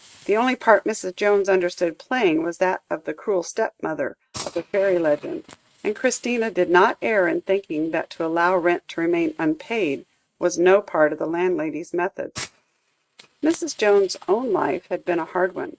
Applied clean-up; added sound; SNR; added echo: neural mask model RNNoise.